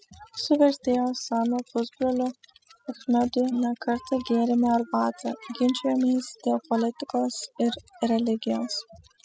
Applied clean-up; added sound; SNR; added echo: classical method spectral subtraction.